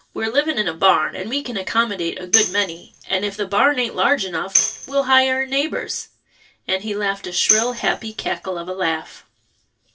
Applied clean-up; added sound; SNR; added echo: none; Tambourine; 3 dB; reverberation time 0.1 s.